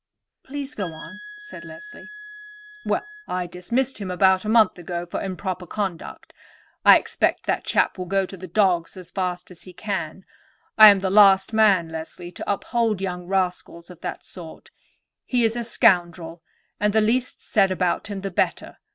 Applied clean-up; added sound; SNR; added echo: none; Wind instrument, woodwind instrument; 16 dB; none.